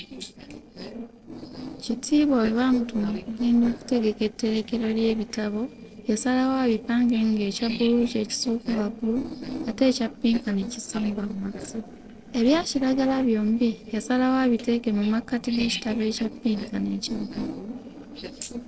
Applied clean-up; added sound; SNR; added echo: neural separator model SepFormer DNS4.